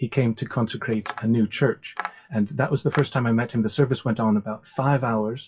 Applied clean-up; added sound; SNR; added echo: classical method WPE with log-MMSE.